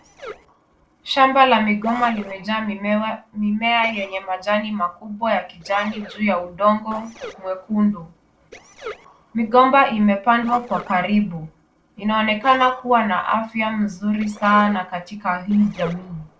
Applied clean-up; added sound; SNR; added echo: neural separator model SepFormer DNS4.